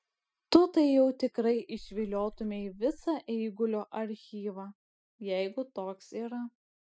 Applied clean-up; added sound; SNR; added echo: classical method spectral subtraction.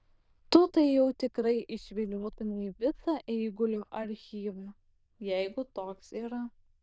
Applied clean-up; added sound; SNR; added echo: neural diffusion model UNIVERSE++.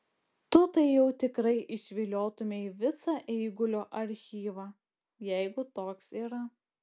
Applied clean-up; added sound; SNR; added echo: none; none; none; none.